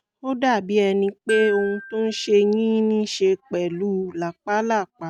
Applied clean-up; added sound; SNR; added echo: none; Glockenspiel; 16 dB; none.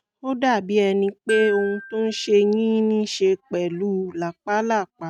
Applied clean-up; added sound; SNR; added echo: neural mask model RNNoise.